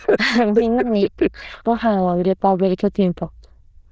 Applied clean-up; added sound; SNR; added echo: neural diffusion model UNIVERSE++.